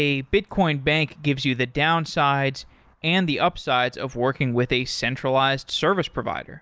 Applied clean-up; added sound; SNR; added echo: none; none; none; none.